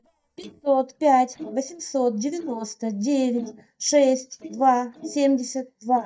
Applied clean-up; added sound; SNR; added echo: neural mask model DeepFilterNet 3.